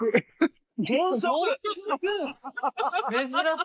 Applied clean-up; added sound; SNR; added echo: neural mask model Resemble Enhance denoiser.